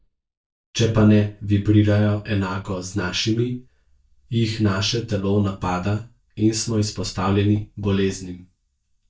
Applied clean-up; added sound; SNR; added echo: neural mask model DeepFilterNet 3.